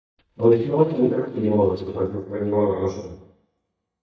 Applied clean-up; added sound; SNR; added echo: neural mask model DeepFilterNet 3.